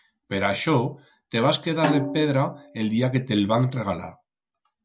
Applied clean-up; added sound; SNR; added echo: none; Snare drum; 8 dB; none.